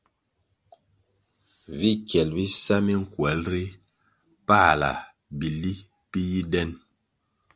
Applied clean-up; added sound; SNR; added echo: none; none; none; none.